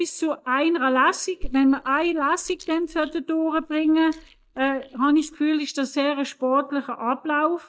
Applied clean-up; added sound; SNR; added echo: neural mask model DeepFilterNet 3.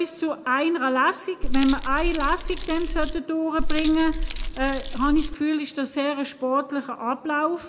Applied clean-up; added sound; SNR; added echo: none; Keys jangling; -1 dB; reverberation time 1.1 s.